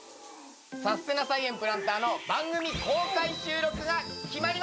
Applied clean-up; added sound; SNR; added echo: none; Bathtub (filling or washing) / Cat; 13 dB; none.